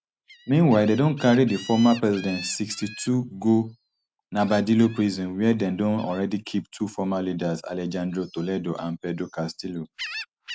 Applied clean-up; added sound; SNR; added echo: none; Gull, seagull; 19 dB; none.